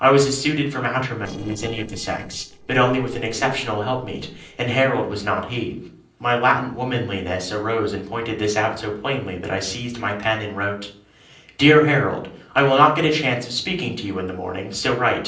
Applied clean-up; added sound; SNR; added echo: neural separator model SepFormer DNS4.